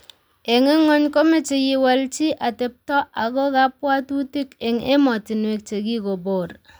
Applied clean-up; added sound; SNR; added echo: none; none; none; none.